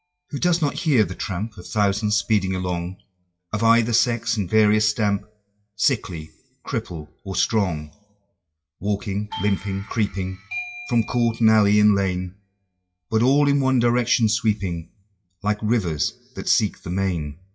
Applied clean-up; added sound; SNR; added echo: classical method WPE with log-MMSE.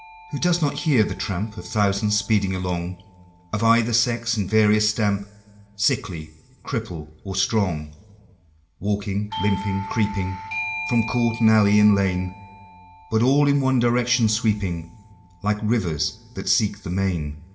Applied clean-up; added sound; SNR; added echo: none; Doorbell; 16 dB; reverberation time 1.3 s.